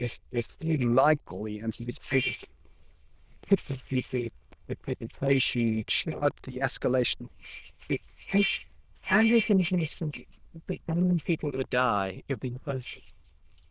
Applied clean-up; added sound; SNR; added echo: neural diffusion model UNIVERSE++.